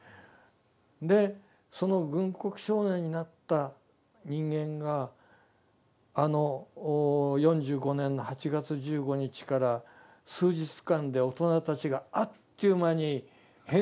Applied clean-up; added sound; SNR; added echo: none; none; none; none.